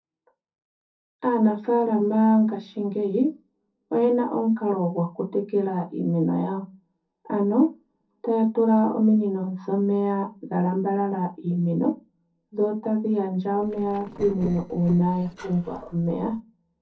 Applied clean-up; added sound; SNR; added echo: neural separator model SepFormer DNS4.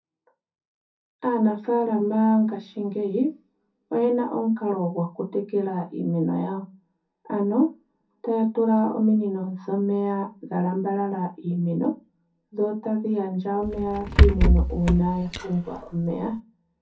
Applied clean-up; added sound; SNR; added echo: none; Rattle / Breathing; -3 dB; reverberation time 0.3 s.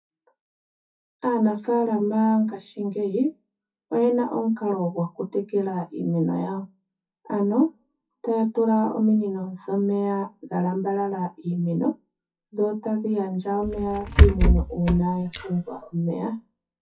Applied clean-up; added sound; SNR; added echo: classical method WPE with log-MMSE.